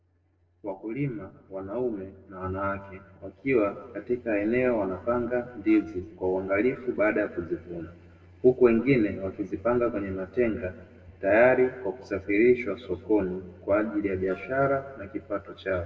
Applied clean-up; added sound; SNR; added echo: neural separator model SepFormer DNS4.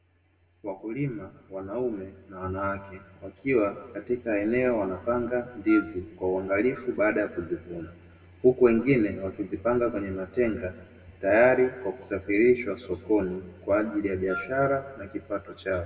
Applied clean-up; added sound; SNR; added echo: none; Wind instrument, woodwind instrument; 12 dB; reverberation time 0.9 s.